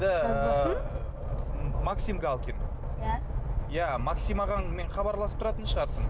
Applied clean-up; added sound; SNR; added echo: none; none; none; none.